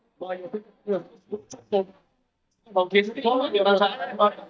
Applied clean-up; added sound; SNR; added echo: neural mask model DeepFilterNet 3.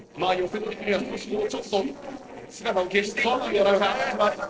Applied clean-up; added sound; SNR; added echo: neural separator model SepFormer DNS4.